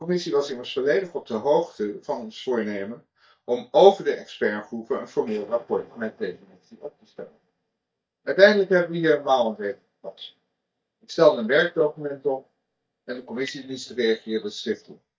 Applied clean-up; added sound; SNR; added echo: neural mask model DeepFilterNet 3.